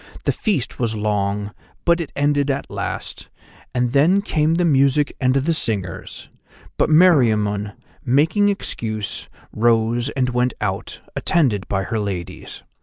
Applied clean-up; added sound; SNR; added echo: neural mask model Resemble Enhance denoiser.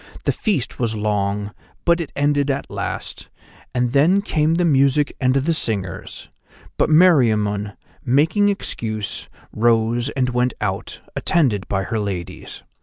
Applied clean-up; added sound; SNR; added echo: none; none; none; none.